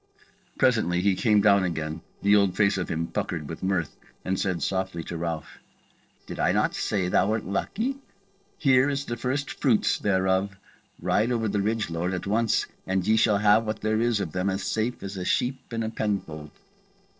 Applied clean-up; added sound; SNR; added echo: neural separator model SepFormer DNS4.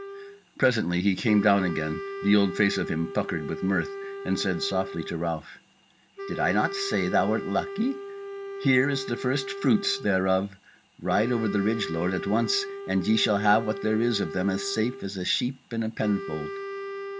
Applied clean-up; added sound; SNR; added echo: none; Wind instrument, woodwind instrument; 10 dB; none.